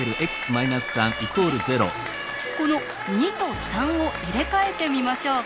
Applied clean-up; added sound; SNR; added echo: none; Siren + Applause / Crowd; 6 dB; none.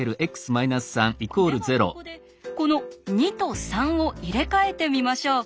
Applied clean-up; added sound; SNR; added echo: none; none; none; none.